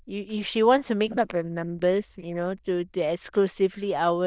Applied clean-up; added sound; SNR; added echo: neural diffusion model UNIVERSE++.